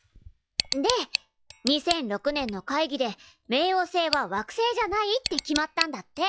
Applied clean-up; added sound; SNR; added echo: classical method log-MMSE.